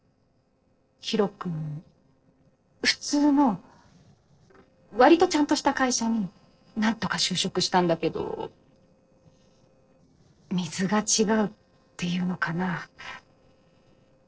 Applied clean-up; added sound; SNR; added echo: neural separator model SepFormer DNS4.